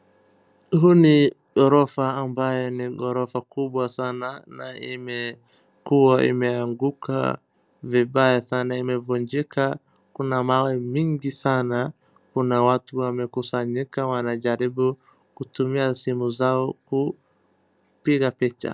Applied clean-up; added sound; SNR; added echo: none; none; none; none.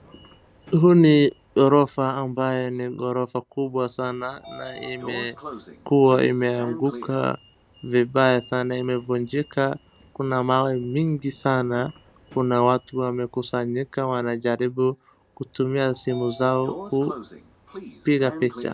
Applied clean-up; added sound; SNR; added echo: none; Sliding door; 20 dB; none.